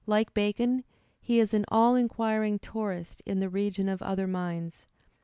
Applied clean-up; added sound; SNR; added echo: none; none; none; none.